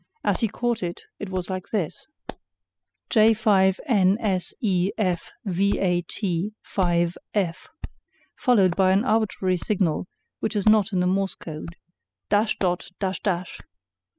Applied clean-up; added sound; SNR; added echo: classical method spectral subtraction.